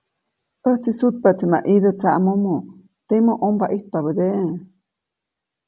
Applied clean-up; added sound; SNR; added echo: none; none; none; none.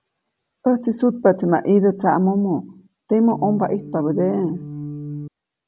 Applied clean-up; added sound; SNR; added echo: none; Organ; 11 dB; none.